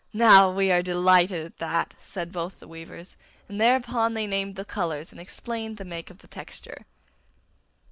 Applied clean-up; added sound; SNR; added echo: neural mask model Resemble Enhance denoiser.